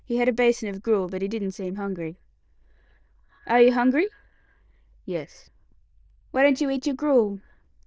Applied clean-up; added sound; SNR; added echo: neural diffusion model UNIVERSE++.